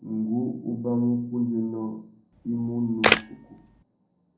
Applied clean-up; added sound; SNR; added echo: none; Camera; -1 dB; reverberation time 0.6 s.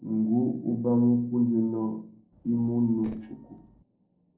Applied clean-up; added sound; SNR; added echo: neural separator model SepFormer DNS4.